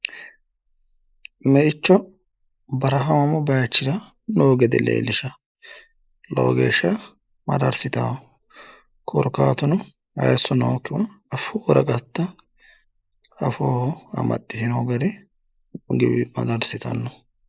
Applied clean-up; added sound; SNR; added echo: neural mask model Resemble Enhance denoiser.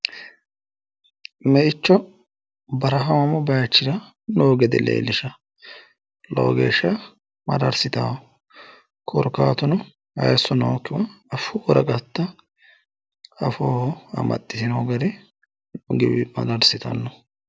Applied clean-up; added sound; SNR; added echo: none; none; none; none.